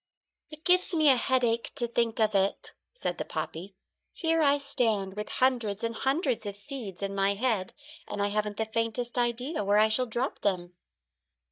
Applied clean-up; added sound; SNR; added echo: neural mask model DeepFilterNet 3.